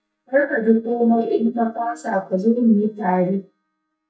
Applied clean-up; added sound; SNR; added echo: neural mask model DeepFilterNet 3.